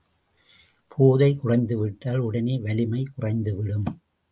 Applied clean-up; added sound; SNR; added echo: none; none; none; none.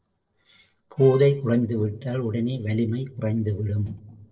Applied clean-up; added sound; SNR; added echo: neural separator model SepFormer DNS4.